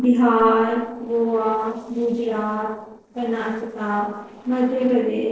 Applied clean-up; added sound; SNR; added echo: neural separator model SepFormer DNS4.